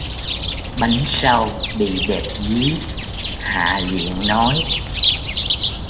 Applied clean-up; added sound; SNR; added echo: none; Chirp, tweet; 0 dB; reverberation time 0.9 s.